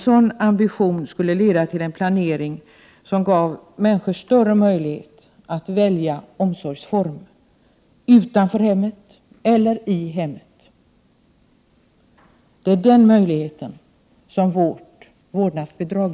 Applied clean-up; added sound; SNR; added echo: none; none; none; none.